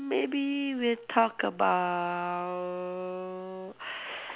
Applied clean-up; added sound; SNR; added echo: none; none; none; none.